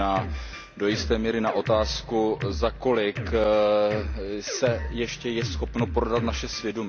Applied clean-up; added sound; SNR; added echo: none; Drum kit; 7 dB; none.